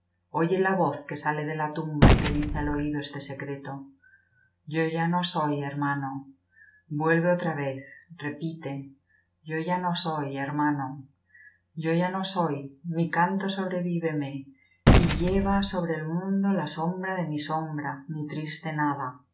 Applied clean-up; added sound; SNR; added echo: none; Gunshot, gunfire; -2 dB; reverberation time 0.2 s.